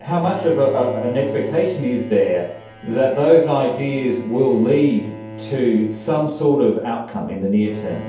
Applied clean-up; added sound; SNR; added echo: none; Bowed string instrument; 16 dB; reverberation time 0.7 s.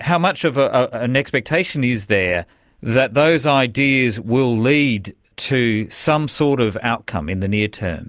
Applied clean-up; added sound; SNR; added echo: none; none; none; none.